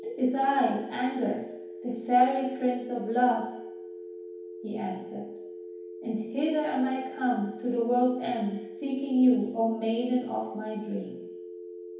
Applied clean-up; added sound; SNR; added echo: none; Telephone; 13 dB; reverberation time 2.2 s.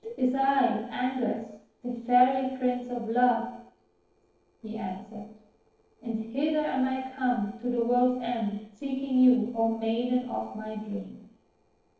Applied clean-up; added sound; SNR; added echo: neural separator model SepFormer DNS4.